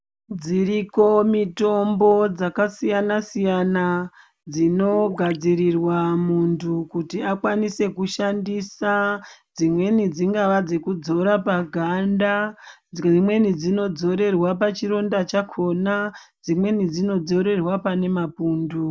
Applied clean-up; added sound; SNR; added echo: none; Gurgling; 14 dB; none.